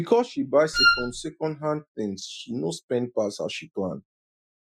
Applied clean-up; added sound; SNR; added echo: classical method Wiener filter.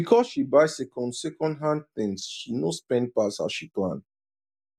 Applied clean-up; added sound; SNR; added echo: none; none; none; none.